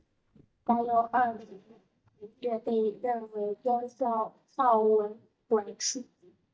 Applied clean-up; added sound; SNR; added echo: neural mask model DeepFilterNet 3.